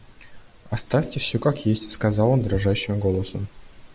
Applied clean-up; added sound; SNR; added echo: none; none; none; none.